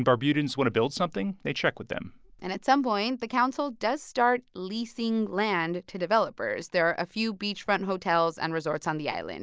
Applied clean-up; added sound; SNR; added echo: none; none; none; none.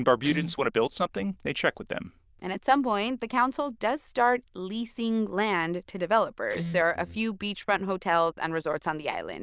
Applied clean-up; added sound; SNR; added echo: neural diffusion model UNIVERSE++.